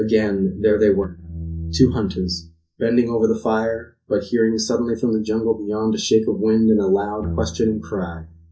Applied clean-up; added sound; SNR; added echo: neural mask model DeepFilterNet 3.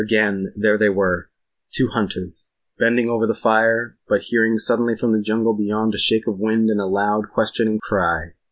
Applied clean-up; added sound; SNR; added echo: none; none; none; none.